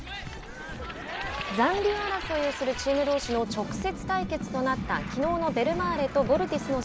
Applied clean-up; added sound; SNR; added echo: none; none; none; none.